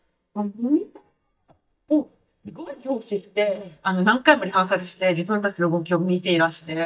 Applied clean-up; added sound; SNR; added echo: neural mask model DeepFilterNet 3.